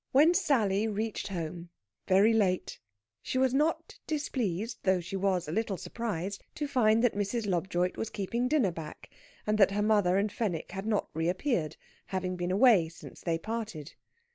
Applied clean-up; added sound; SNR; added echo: none; none; none; none.